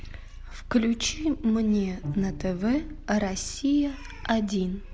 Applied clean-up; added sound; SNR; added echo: none; Bowed string instrument + Purr; 12 dB; none.